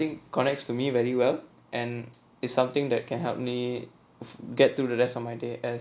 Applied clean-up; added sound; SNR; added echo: none; none; none; none.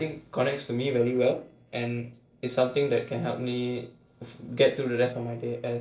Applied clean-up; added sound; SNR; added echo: neural separator model SepFormer DNS4.